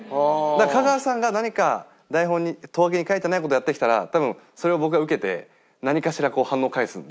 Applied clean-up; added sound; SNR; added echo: none; none; none; none.